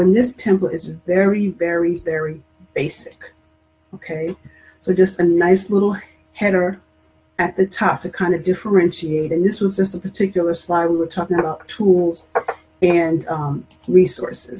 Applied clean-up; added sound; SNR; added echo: none; none; none; none.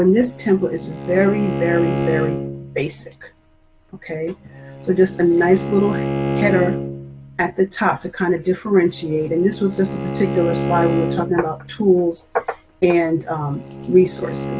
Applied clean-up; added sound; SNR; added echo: none; Bowed string instrument; 7 dB; none.